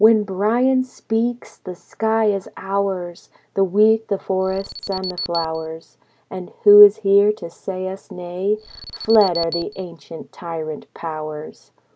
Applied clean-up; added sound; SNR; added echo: none; Alarm; 12 dB; none.